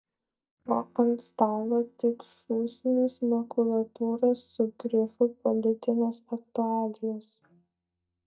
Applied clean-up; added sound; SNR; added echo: neural mask model DeepFilterNet 3.